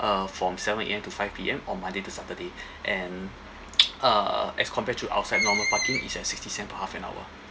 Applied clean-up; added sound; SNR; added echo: none; Screech; 2 dB; none.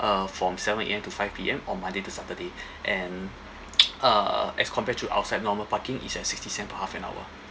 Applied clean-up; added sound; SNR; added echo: none; none; none; none.